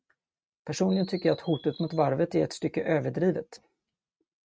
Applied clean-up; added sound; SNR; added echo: neural mask model RNNoise.